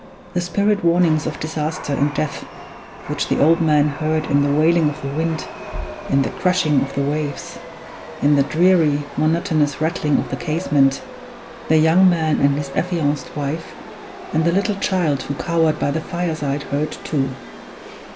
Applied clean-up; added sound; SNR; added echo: none; Chatter / Subway, metro, underground; 14 dB; none.